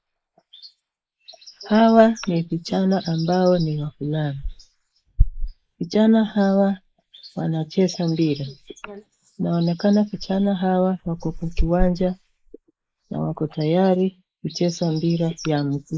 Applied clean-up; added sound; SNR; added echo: neural mask model Resemble Enhance denoiser.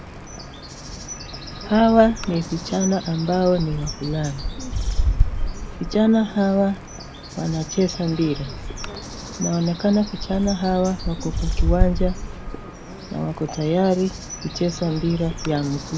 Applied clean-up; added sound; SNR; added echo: none; Bird; 4 dB; none.